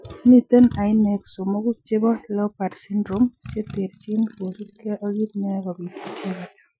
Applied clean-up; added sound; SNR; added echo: classical method Wiener filter.